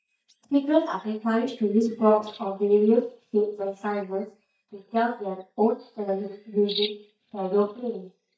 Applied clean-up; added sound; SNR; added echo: neural mask model DeepFilterNet 3.